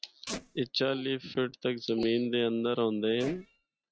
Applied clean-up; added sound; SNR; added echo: neural mask model RNNoise.